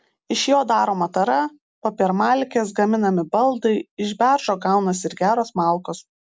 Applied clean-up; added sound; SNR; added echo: none; none; none; none.